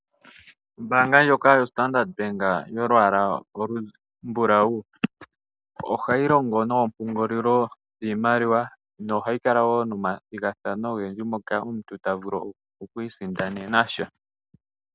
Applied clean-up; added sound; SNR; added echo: none; none; none; none.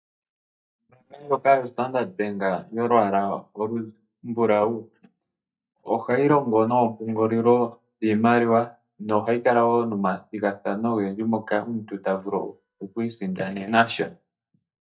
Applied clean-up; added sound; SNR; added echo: neural mask model DeepFilterNet 3.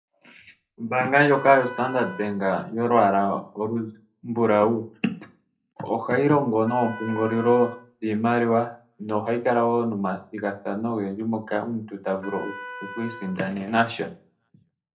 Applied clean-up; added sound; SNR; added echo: none; Wind instrument, woodwind instrument; 16 dB; reverberation time 0.3 s.